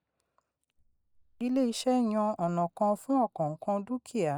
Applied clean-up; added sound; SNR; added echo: neural mask model DeepFilterNet 3.